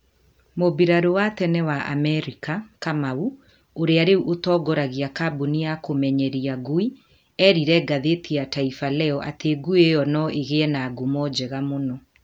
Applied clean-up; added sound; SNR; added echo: none; none; none; none.